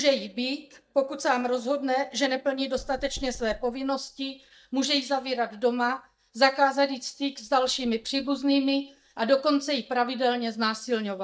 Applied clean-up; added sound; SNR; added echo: neural mask model DeepFilterNet 3.